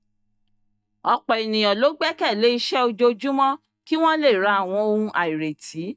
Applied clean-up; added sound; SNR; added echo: neural mask model DeepFilterNet 3.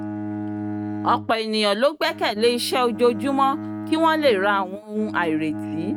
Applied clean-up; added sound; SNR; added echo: neural mask model RNNoise.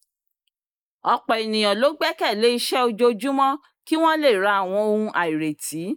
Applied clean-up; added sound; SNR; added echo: neural mask model Resemble Enhance denoiser.